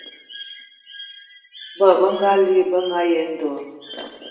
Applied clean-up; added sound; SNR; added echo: none; Bird; 18 dB; reverberation time 1.0 s.